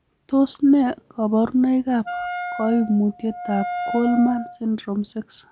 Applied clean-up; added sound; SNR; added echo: none; Wind instrument, woodwind instrument; 8 dB; none.